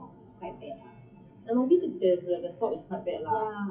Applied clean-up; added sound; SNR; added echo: classical method WPE with log-MMSE.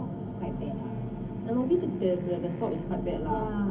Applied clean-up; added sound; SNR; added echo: none; Wind instrument, woodwind instrument; 17 dB; reverberation time 0.3 s.